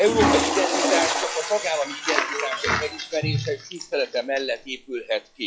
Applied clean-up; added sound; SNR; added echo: classical method log-MMSE.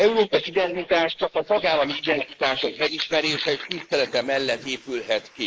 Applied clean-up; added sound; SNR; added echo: neural mask model Resemble Enhance denoiser.